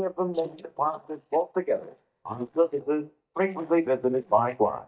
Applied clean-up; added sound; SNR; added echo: neural mask model DeepFilterNet 3.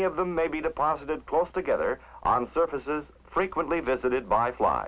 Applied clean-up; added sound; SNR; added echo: none; none; none; none.